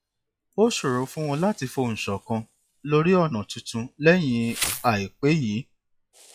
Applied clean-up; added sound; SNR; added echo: classical method log-MMSE.